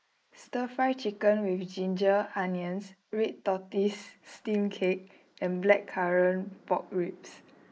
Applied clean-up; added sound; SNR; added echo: neural mask model Resemble Enhance denoiser.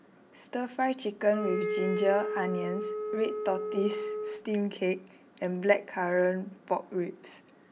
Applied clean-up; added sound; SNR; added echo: none; Wind instrument, woodwind instrument; 2 dB; none.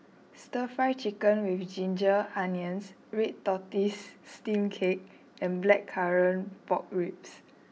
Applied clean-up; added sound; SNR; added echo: none; none; none; none.